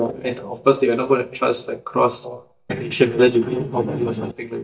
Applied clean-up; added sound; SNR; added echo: neural mask model DeepFilterNet 3.